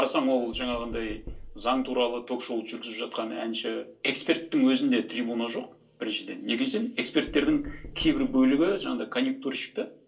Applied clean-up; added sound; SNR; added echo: none; Knock; 15 dB; reverberation time 0.2 s.